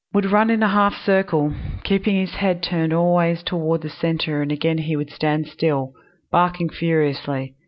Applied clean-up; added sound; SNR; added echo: none; none; none; none.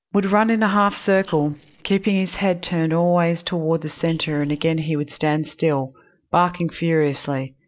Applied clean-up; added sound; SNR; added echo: neural separator model SepFormer DNS4.